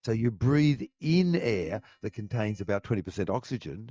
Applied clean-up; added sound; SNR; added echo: neural mask model DeepFilterNet 3.